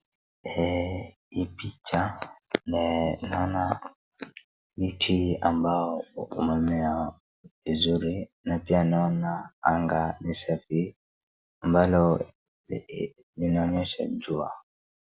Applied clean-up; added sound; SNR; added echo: none; none; none; none.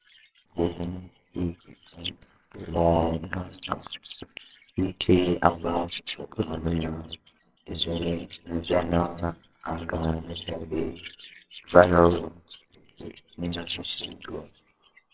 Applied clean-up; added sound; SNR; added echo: neural separator model SepFormer WHAMR!.